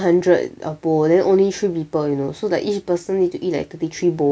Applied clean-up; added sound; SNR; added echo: none; none; none; none.